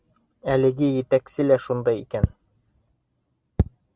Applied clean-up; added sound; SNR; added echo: none; none; none; none.